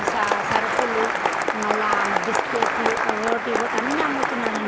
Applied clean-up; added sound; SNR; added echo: none; Applause; -4 dB; none.